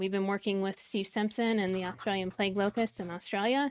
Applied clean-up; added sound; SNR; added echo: neural mask model RNNoise.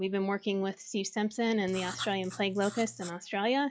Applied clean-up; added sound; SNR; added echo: classical method log-MMSE.